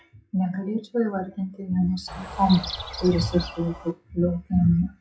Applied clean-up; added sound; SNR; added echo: classical method WPE with log-MMSE.